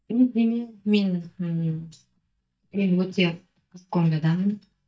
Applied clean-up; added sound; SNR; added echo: neural mask model DeepFilterNet 3.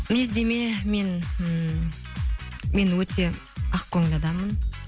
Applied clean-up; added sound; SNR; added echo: none; none; none; none.